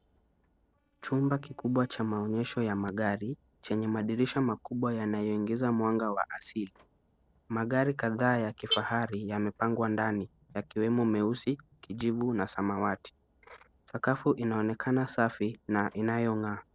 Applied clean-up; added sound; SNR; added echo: neural separator model SepFormer DNS4.